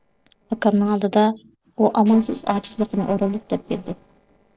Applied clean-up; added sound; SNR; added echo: neural separator model SepFormer DNS4.